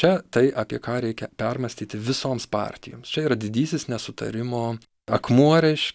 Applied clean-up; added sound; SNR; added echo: none; none; none; none.